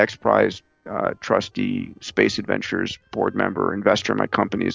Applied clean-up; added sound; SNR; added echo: neural separator model SepFormer DNS4.